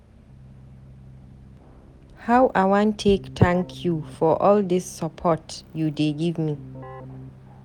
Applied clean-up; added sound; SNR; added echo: none; Keyboard (musical); 20 dB; none.